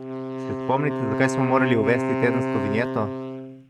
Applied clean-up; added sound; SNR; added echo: neural mask model RNNoise.